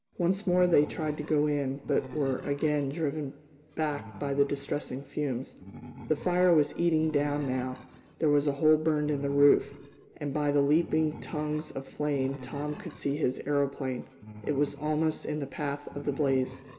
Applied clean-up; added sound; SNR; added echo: none; Animal; 18 dB; reverberation time 2.0 s.